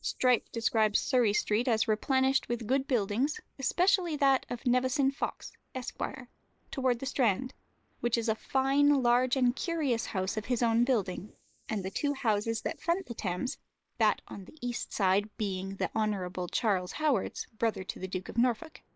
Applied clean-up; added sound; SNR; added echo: neural mask model Resemble Enhance denoiser.